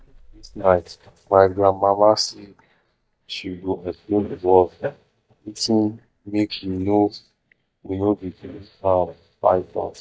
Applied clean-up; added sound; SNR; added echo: neural mask model DeepFilterNet 3.